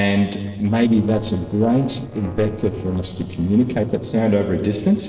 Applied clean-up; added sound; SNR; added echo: neural separator model SepFormer DNS4.